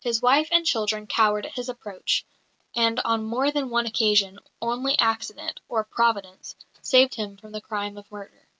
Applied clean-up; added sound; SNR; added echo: none; none; none; none.